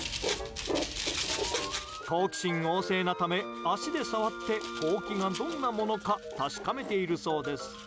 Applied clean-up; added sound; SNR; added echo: none; none; none; none.